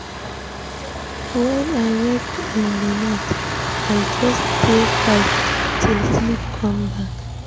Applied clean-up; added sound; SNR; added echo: none; Truck; 1 dB; none.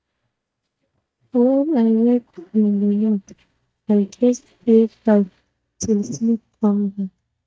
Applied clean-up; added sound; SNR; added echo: neural mask model DeepFilterNet 3.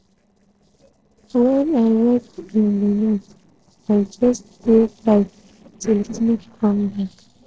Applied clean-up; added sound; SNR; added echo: neural separator model SepFormer DNS4.